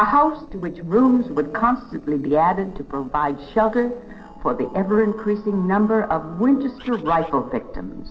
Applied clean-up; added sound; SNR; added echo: neural separator model SepFormer DNS4.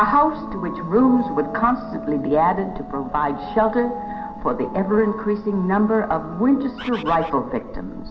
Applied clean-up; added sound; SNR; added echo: none; Bird; 15 dB; reverberation time 1.0 s.